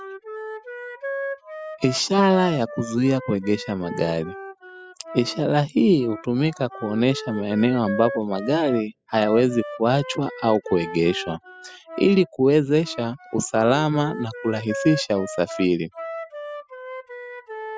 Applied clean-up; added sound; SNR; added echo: classical method spectral subtraction.